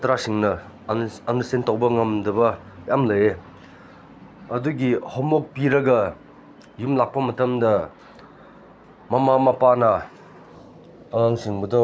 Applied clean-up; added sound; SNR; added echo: none; none; none; none.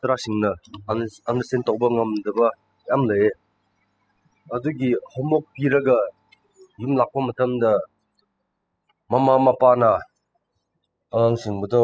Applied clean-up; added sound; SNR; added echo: classical method spectral subtraction.